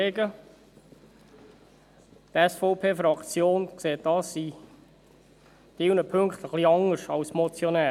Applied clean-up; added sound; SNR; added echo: none; none; none; none.